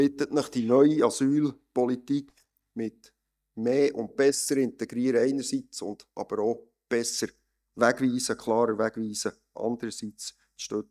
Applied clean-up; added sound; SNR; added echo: neural mask model DeepFilterNet 3.